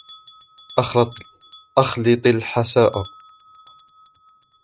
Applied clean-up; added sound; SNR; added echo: neural mask model RNNoise.